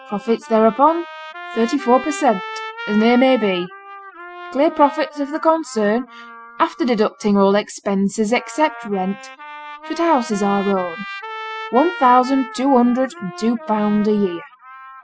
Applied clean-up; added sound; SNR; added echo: classical method spectral subtraction.